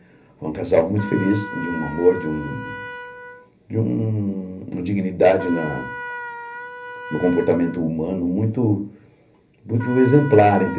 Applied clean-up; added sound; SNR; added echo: none; Trumpet; 14 dB; reverberation time 0.3 s.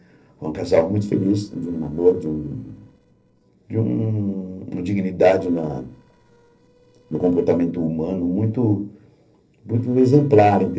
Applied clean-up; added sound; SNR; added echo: neural separator model SepFormer DNS4.